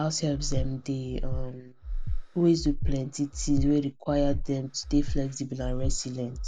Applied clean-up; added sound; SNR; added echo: none; Breathing; 2 dB; none.